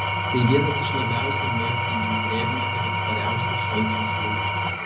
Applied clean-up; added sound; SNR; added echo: none; Engine / Tools; -3 dB; reverberation time 0.8 s.